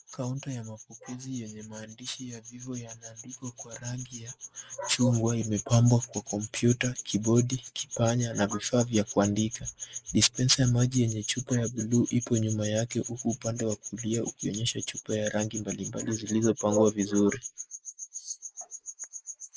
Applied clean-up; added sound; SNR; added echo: neural mask model Resemble Enhance denoiser.